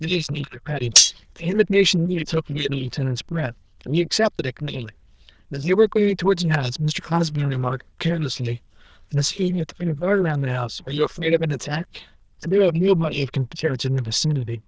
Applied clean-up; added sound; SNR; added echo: neural diffusion model UNIVERSE++.